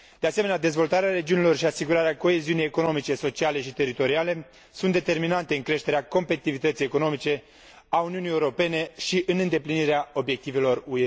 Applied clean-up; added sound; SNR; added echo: none; none; none; none.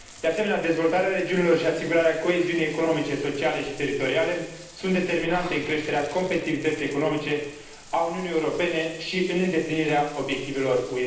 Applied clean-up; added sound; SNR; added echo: none; Bathtub (filling or washing) / Water; 19 dB; reverberation time 0.9 s.